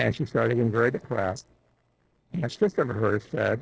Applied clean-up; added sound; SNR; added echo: neural separator model SepFormer DNS4.